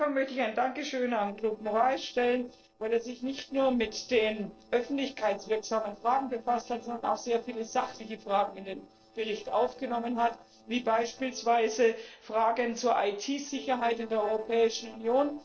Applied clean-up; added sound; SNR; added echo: neural separator model SepFormer DNS4.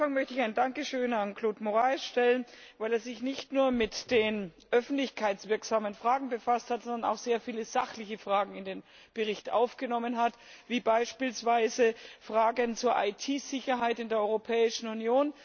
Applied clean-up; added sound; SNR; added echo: none; none; none; none.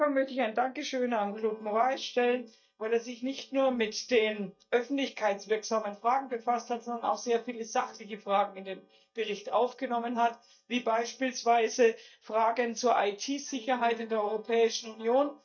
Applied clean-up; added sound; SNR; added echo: neural mask model DeepFilterNet 3.